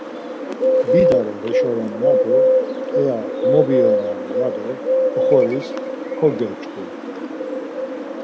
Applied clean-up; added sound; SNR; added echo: none; Bird; -5 dB; none.